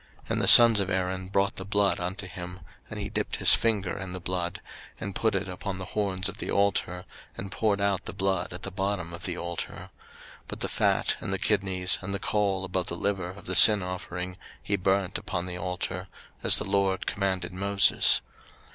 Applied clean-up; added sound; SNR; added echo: none; none; none; none.